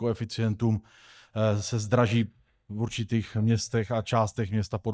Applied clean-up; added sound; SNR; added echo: neural mask model DeepFilterNet 3.